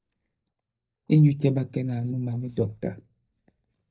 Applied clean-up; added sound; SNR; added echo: neural mask model DeepFilterNet 3.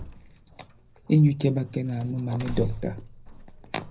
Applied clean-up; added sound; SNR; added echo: none; Doorbell; 12 dB; reverberation time 0.4 s.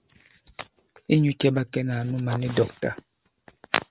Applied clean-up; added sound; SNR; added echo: none; none; none; none.